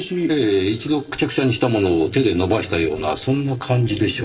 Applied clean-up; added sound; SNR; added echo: neural separator model SepFormer DNS4.